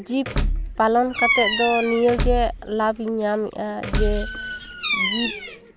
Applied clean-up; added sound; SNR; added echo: none; Bird vocalization, bird call, bird song + Door / Car; 2 dB; none.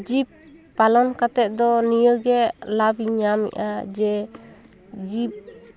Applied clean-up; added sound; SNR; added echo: none; none; none; none.